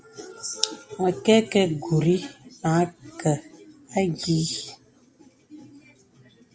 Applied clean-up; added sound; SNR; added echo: none; none; none; none.